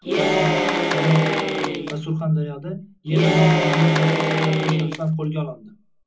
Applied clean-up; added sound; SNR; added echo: none; Applause / Cheering; 0 dB; reverberation time 0.4 s.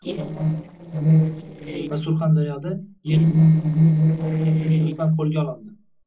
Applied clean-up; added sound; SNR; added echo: neural separator model SepFormer DNS4.